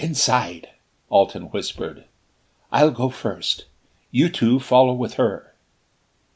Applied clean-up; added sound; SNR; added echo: none; none; none; none.